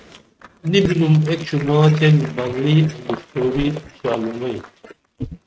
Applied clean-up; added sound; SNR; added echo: neural mask model RNNoise.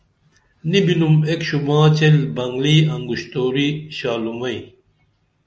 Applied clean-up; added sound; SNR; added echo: none; none; none; none.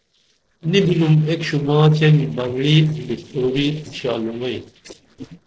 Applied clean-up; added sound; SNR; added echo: neural separator model SepFormer DNS4.